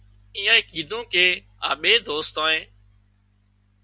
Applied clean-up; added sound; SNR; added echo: none; none; none; none.